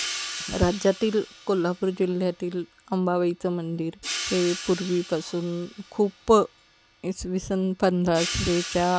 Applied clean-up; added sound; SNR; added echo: none; Hi-hat; 12 dB; none.